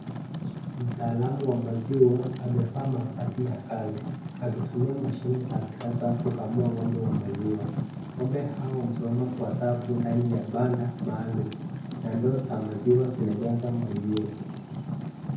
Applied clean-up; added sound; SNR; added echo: none; Fire; 5 dB; reverberation time 0.9 s.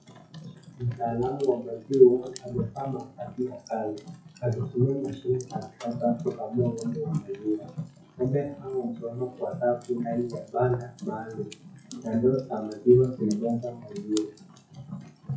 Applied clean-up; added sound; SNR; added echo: classical method WPE with log-MMSE.